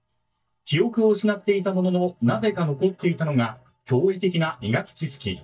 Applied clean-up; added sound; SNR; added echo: neural mask model DeepFilterNet 3.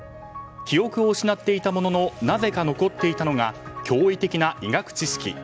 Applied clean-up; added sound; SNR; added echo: none; none; none; none.